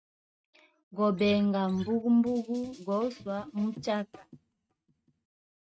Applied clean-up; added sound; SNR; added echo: neural mask model RNNoise.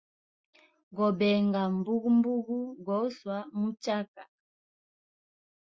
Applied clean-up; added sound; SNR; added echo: none; none; none; none.